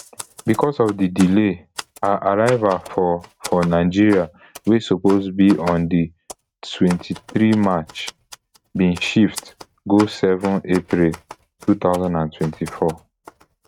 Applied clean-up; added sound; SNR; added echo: neural mask model RNNoise.